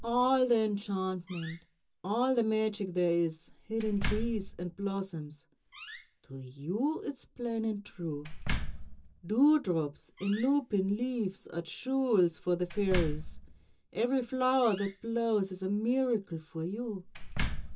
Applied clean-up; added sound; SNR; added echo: none; Slam; 8 dB; reverberation time 0.2 s.